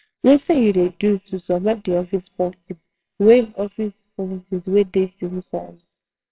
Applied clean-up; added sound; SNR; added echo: neural separator model SepFormer WHAMR!.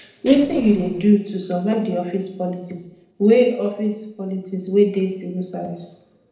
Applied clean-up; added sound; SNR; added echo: neural separator model SepFormer DNS4.